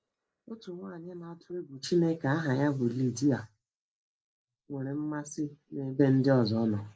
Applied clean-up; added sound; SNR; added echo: neural mask model Resemble Enhance denoiser.